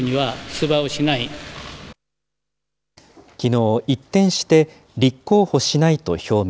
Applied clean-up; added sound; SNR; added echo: none; none; none; none.